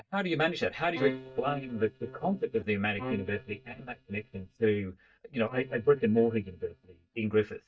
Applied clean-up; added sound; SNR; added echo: neural mask model DeepFilterNet 3.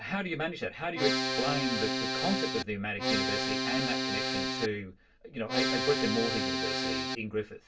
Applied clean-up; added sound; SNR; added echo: none; Accordion; -3 dB; reverberation time 0.1 s.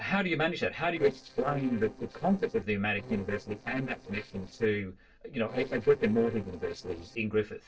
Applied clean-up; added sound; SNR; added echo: neural separator model SepFormer DNS4.